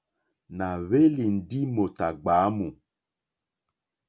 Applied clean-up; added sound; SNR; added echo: none; none; none; none.